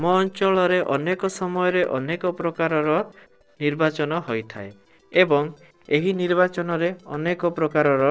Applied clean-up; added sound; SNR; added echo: neural separator model SepFormer DNS4.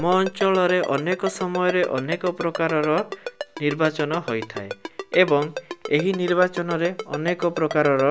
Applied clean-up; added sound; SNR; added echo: none; Ringtone; 11 dB; none.